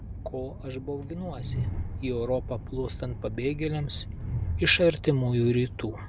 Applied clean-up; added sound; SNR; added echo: none; Train; 6 dB; none.